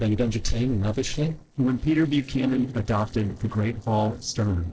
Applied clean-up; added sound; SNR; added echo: neural separator model SepFormer DNS4.